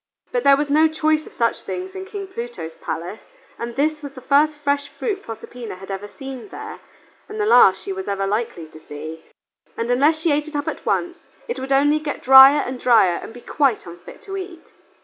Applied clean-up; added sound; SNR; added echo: none; none; none; none.